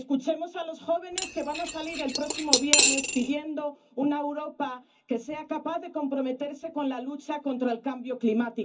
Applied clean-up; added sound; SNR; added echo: none; Cutlery, silverware / Dishes, pots, and pans; -4 dB; reverberation time 0.3 s.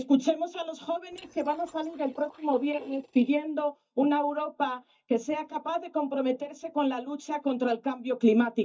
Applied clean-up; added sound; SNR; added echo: neural mask model DeepFilterNet 3.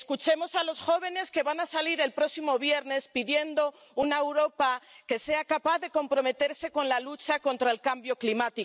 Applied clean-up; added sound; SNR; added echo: none; none; none; none.